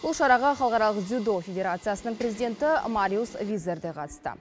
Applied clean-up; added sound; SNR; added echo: none; none; none; none.